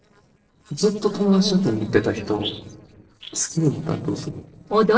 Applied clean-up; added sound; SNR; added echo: neural separator model SepFormer DNS4.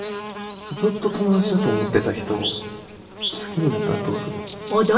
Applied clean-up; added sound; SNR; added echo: none; Buzz / Bird; 6 dB; reverberation time 2.6 s.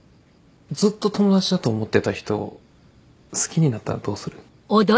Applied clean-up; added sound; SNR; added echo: none; none; none; none.